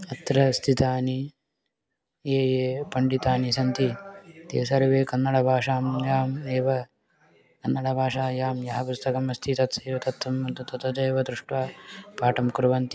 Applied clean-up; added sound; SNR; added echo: none; none; none; none.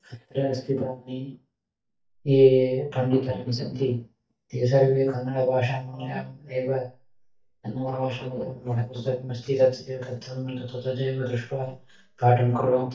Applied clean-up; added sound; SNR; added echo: neural mask model DeepFilterNet 3.